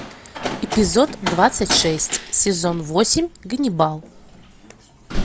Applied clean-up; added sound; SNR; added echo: none; Slam; 8 dB; none.